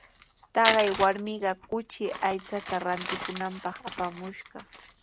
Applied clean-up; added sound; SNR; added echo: none; Crumpling, crinkling; 6 dB; none.